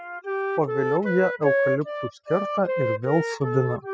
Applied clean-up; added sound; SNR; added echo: classical method spectral subtraction.